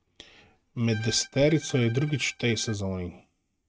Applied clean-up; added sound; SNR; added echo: neural mask model RNNoise.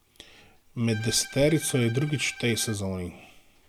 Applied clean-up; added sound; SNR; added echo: none; Bowed string instrument; 16 dB; none.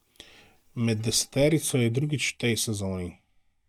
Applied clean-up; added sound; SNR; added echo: neural mask model DeepFilterNet 3.